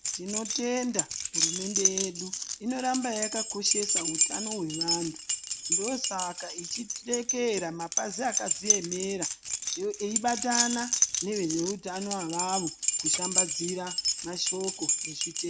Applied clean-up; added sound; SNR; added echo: none; Keys jangling; -2 dB; none.